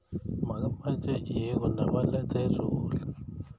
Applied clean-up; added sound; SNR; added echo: none; none; none; none.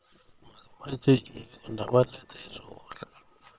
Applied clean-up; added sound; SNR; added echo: neural separator model SepFormer WHAM!.